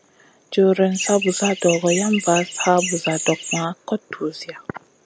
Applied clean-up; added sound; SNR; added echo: none; Chirp, tweet; 6 dB; none.